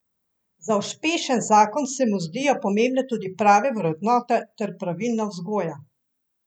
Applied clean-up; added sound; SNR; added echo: none; none; none; none.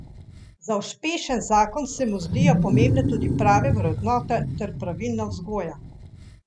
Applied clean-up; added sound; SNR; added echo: none; Wild animals; 0 dB; none.